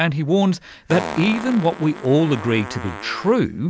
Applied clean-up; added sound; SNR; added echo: none; Fart; 13 dB; none.